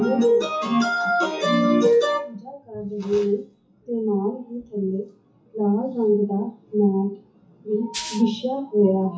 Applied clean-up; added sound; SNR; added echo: classical method WPE with log-MMSE.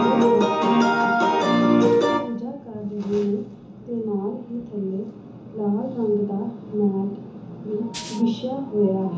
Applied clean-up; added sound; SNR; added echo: none; Rattle (instrument); 14 dB; reverberation time 0.8 s.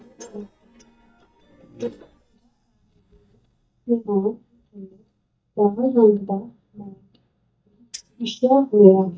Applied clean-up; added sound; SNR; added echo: neural mask model DeepFilterNet 3.